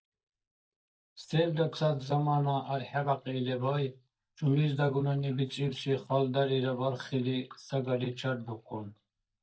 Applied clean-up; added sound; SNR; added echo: neural mask model DeepFilterNet 3.